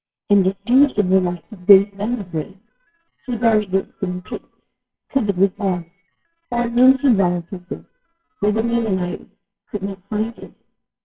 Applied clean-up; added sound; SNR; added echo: neural separator model SepFormer WHAMR!.